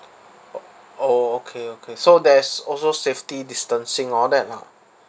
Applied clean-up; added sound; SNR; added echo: none; none; none; none.